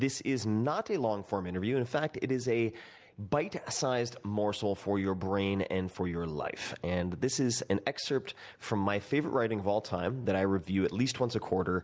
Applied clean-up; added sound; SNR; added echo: none; none; none; none.